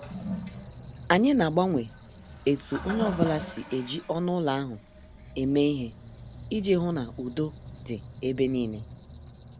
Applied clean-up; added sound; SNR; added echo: none; Squeak + Toilet flush; 12 dB; none.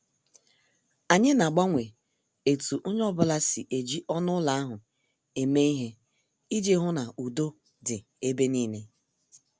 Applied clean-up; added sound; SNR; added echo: none; none; none; none.